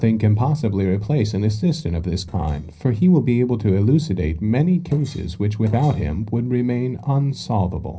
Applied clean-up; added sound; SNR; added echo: neural separator model SepFormer DNS4.